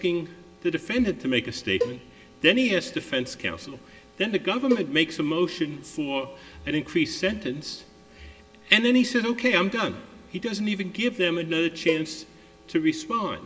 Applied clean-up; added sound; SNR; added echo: none; Cowbell; 8 dB; reverberation time 2.3 s.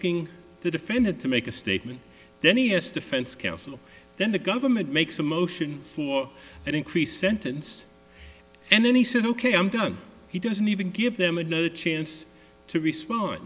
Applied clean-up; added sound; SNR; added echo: none; none; none; none.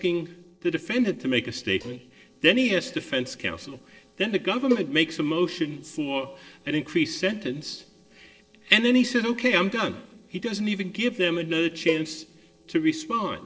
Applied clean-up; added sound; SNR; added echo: neural separator model SepFormer DNS4.